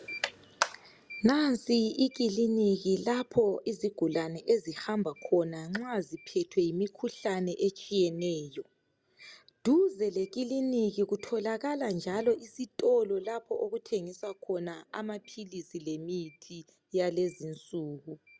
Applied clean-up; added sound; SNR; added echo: none; none; none; none.